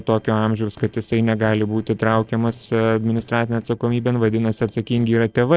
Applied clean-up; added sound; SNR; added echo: neural separator model SepFormer DNS4.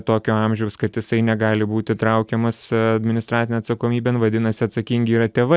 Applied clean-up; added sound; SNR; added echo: none; none; none; none.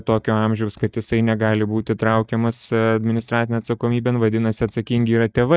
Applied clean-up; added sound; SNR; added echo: neural mask model DeepFilterNet 3.